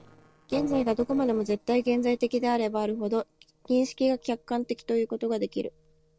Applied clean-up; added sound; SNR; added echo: neural separator model SepFormer DNS4.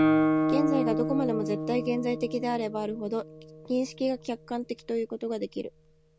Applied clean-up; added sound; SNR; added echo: none; Guitar; 0 dB; none.